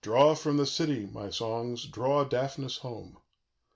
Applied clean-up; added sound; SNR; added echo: none; none; none; none.